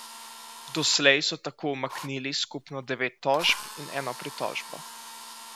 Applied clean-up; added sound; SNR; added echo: none; Drill; 14 dB; none.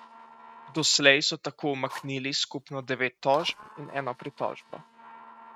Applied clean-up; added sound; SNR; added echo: neural mask model RNNoise.